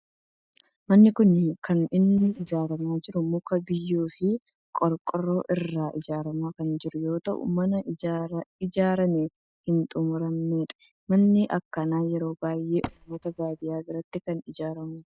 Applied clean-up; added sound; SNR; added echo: neural mask model DeepFilterNet 3.